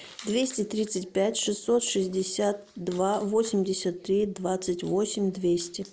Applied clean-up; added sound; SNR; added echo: none; none; none; none.